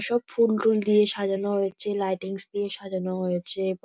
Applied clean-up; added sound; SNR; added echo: none; none; none; none.